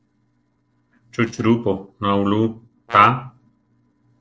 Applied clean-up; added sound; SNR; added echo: neural separator model SepFormer DNS4.